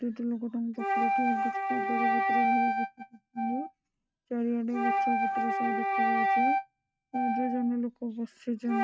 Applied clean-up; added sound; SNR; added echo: neural mask model RNNoise.